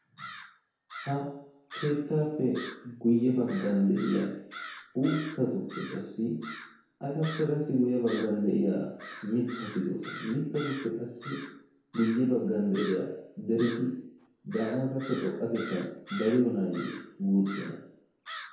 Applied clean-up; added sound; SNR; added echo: none; Crow; 16 dB; reverberation time 0.9 s.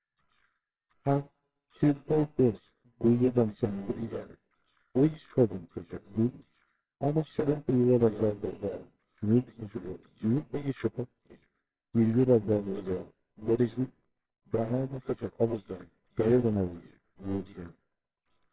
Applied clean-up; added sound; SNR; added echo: neural separator model SepFormer WHAMR!.